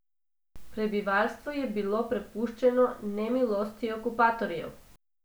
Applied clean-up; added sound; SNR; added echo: none; none; none; none.